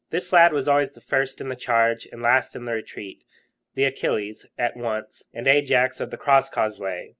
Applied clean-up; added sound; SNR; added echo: none; none; none; none.